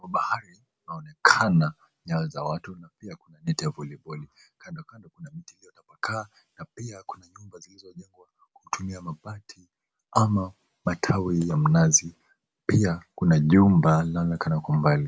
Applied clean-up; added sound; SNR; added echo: none; none; none; none.